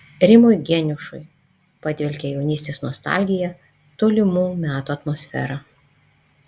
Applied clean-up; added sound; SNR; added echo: none; none; none; none.